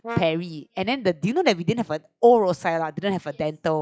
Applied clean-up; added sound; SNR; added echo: classical method log-MMSE.